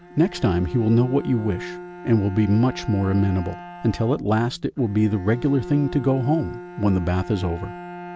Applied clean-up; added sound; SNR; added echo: none; Bowed string instrument; 14 dB; none.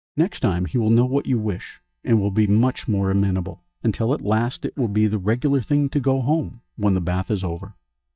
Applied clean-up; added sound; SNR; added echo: neural mask model DeepFilterNet 3.